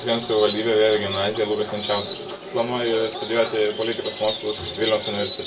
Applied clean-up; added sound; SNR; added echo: none; Insect; 11 dB; reverberation time 0.2 s.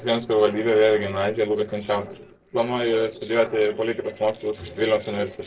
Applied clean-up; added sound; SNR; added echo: neural separator model SepFormer DNS4.